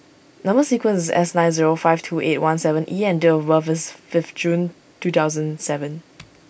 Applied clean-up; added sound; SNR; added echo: none; none; none; none.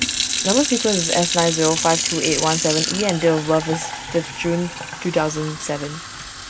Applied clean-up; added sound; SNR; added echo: none; Fill (with liquid) / Sink (filling or washing); 3 dB; none.